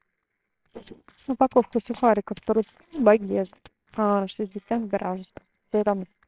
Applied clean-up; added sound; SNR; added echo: neural separator model SepFormer WHAMR!.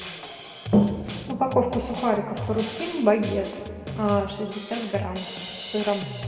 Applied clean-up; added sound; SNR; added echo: none; Drum kit; 10 dB; reverberation time 1.9 s.